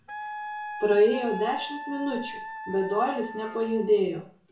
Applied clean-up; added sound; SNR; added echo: none; Wind instrument, woodwind instrument; 11 dB; reverberation time 0.4 s.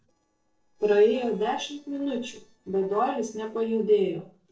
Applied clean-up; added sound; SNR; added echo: neural separator model SepFormer DNS4.